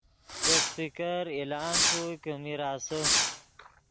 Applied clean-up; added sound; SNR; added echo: none; Fireworks; -4 dB; none.